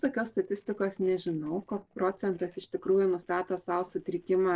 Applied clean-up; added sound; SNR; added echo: neural separator model SepFormer DNS4.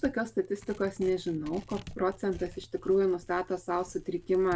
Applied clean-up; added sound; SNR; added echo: none; Tearing; 18 dB; none.